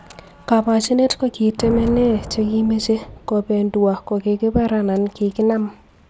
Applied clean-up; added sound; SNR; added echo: none; Thunder; 16 dB; none.